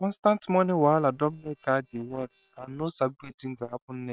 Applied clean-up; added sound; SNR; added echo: neural separator model SepFormer WHAM!.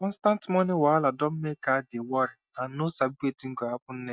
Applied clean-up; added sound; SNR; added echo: neural mask model DeepFilterNet 3.